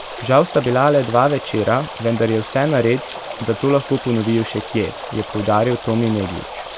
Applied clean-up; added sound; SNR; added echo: none; Stream; 12 dB; none.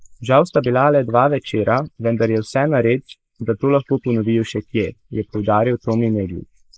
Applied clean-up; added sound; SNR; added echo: neural mask model Resemble Enhance denoiser.